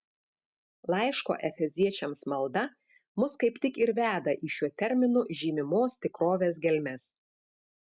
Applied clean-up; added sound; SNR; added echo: none; none; none; none.